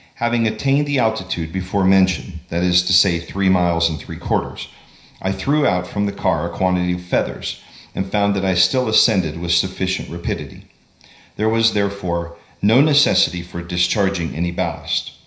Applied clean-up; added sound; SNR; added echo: none; none; none; reverberation time 0.5 s.